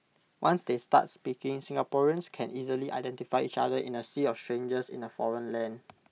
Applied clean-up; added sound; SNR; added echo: none; none; none; none.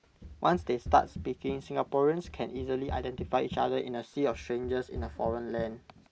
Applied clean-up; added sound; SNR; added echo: none; Run; 13 dB; none.